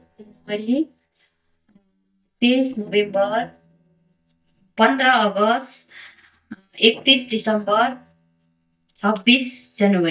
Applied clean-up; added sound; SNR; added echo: neural mask model DeepFilterNet 3.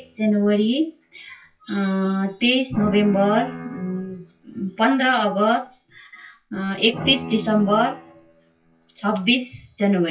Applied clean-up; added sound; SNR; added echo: classical method WPE with log-MMSE.